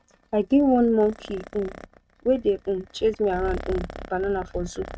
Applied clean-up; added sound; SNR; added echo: neural mask model RNNoise.